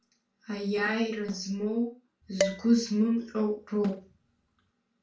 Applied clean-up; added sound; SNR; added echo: none; Dishes, pots, and pans; 7 dB; reverberation time 0.3 s.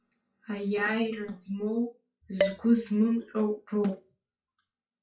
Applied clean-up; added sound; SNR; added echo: classical method WPE with log-MMSE.